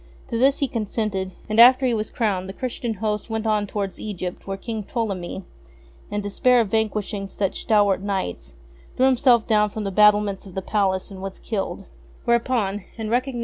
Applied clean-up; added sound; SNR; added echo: none; none; none; none.